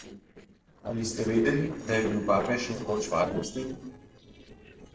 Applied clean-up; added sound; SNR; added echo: neural separator model SepFormer DNS4.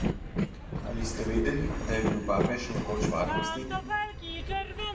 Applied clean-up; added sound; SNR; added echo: none; Train; -2 dB; reverberation time 1.0 s.